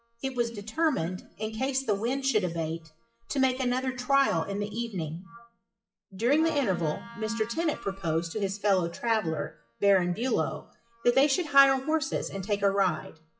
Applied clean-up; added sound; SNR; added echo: classical method WPE with log-MMSE.